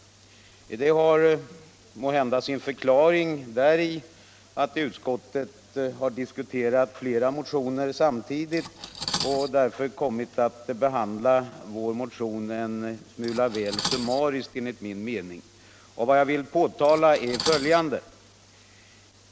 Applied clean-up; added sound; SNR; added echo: none; Cutlery, silverware; 12 dB; none.